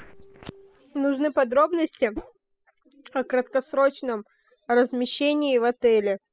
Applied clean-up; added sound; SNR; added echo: classical method spectral subtraction.